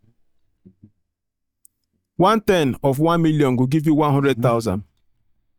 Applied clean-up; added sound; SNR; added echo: neural mask model DeepFilterNet 3.